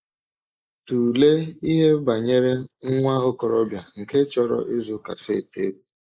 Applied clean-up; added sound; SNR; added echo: neural mask model Resemble Enhance denoiser.